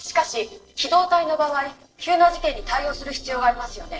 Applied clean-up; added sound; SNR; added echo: neural separator model SepFormer DNS4.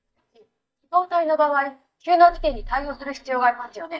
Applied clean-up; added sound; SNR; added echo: neural mask model DeepFilterNet 3.